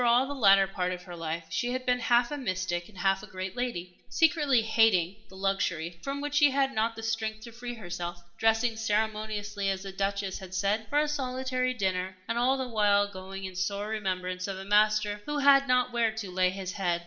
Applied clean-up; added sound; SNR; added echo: none; none; none; reverberation time 0.5 s.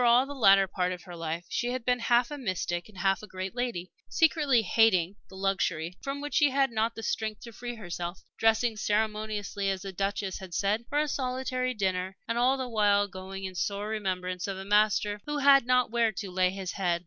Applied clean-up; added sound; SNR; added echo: none; none; none; none.